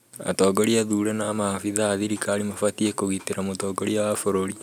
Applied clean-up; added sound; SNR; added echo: none; none; none; none.